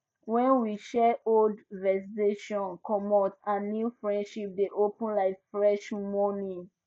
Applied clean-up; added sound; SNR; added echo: none; none; none; none.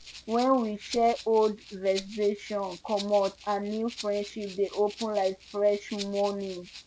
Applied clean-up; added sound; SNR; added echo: none; Rattle (instrument); 16 dB; none.